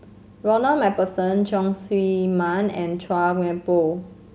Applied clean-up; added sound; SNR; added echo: none; none; none; none.